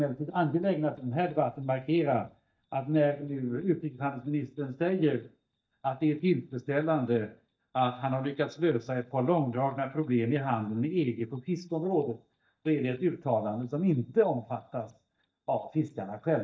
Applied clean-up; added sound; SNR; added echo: neural mask model DeepFilterNet 3.